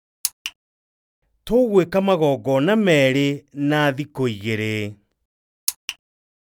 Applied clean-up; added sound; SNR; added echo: none; none; none; none.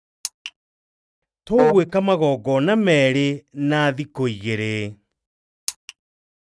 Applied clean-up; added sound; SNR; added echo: neural mask model RNNoise.